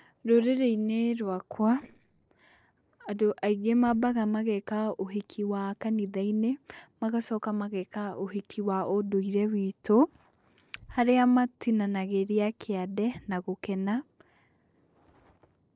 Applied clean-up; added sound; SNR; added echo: neural separator model SepFormer DNS4.